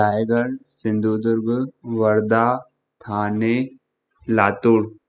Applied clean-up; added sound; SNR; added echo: classical method spectral subtraction.